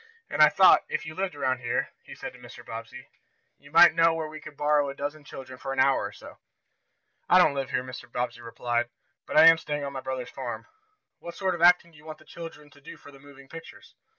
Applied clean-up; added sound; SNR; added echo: none; none; none; none.